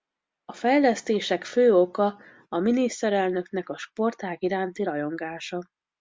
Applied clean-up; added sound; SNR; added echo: none; none; none; none.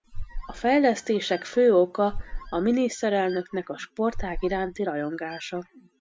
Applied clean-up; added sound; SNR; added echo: none; Squeak; 11 dB; none.